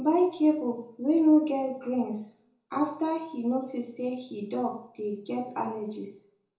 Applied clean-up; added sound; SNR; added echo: none; none; none; reverberation time 0.5 s.